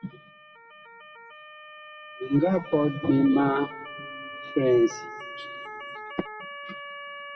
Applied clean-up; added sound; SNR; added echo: none; Motor vehicle (road) / Siren; 13 dB; reverberation time 2.2 s.